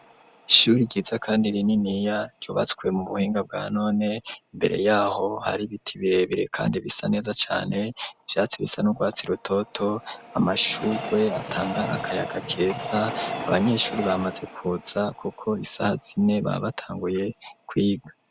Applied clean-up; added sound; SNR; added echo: none; Train; 14 dB; none.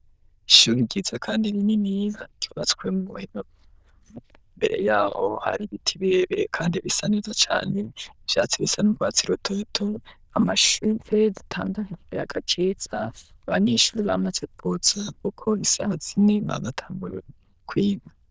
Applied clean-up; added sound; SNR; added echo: neural diffusion model UNIVERSE++.